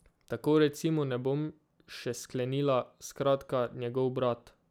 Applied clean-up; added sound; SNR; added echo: none; none; none; none.